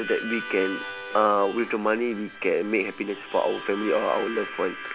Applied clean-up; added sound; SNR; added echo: none; Harmonica; 11 dB; none.